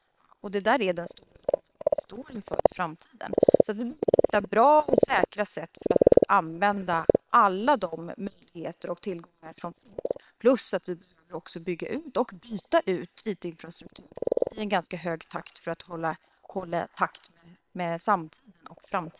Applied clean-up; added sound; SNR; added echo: neural separator model SepFormer WHAM!.